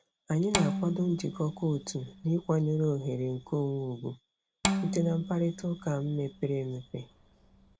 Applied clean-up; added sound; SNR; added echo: none; Bowed string instrument; 5 dB; none.